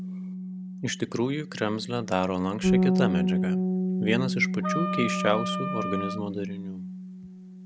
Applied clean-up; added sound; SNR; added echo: none; Wind instrument, woodwind instrument + Bass guitar; -2 dB; none.